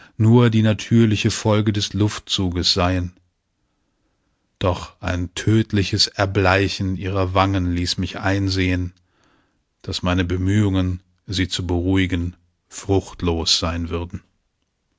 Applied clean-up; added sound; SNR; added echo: none; none; none; none.